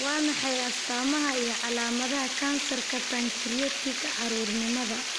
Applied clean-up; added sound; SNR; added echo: none; Water; 0 dB; none.